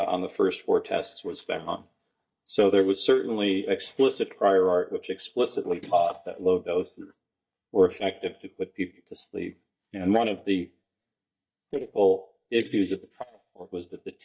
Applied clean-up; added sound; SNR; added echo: neural mask model DeepFilterNet 3.